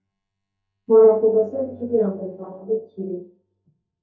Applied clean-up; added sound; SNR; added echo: neural mask model DeepFilterNet 3.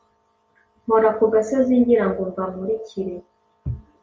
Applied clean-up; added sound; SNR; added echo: none; none; none; none.